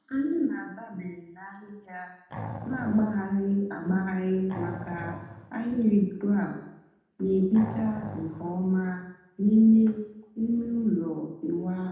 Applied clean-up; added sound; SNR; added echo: none; Animal; 12 dB; reverberation time 0.8 s.